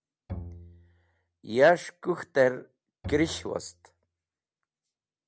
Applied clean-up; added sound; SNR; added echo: none; Bowed string instrument; 14 dB; none.